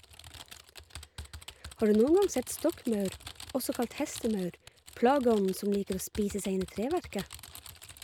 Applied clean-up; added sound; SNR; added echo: none; Typing; 16 dB; none.